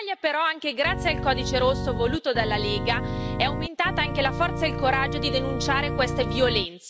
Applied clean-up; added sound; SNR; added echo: none; Organ; 4 dB; none.